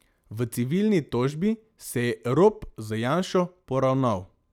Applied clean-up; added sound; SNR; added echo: none; none; none; none.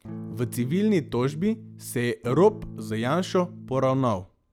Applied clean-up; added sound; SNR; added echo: none; Electric guitar / Strum; 14 dB; none.